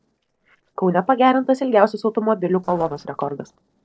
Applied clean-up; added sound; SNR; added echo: neural separator model SepFormer DNS4.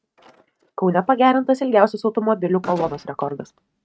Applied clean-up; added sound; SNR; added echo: neural mask model RNNoise.